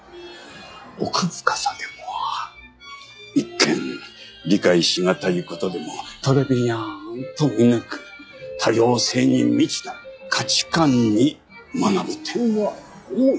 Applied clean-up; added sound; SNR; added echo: classical method log-MMSE.